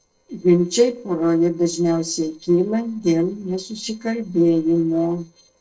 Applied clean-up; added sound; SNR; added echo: neural separator model SepFormer DNS4.